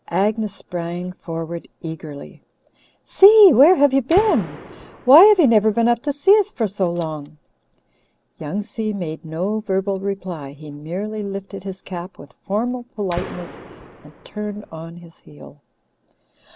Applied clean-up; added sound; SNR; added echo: none; Gunshot, gunfire; 15 dB; none.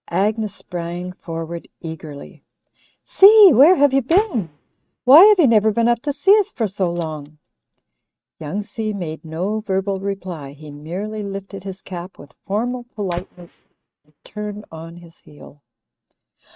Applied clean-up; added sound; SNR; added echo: neural mask model RNNoise.